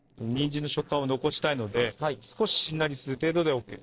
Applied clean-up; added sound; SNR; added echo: neural separator model SepFormer DNS4.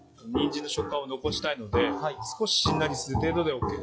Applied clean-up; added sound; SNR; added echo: classical method log-MMSE.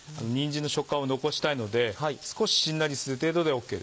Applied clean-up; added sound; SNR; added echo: none; none; none; none.